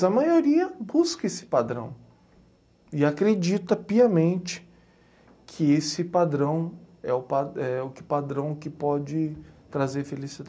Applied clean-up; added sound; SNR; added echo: none; none; none; none.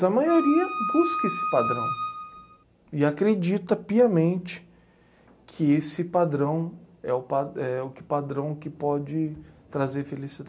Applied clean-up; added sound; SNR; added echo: none; Wind instrument, woodwind instrument; 4 dB; none.